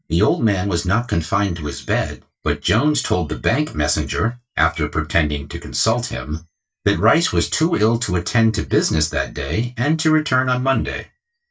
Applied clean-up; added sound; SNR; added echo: neural mask model DeepFilterNet 3.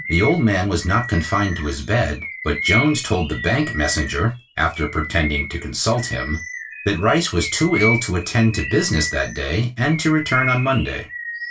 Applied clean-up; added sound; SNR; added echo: none; Bird vocalization, bird call, bird song; 9 dB; reverberation time 0.2 s.